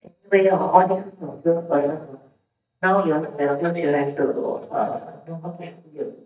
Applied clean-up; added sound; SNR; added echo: neural mask model DeepFilterNet 3.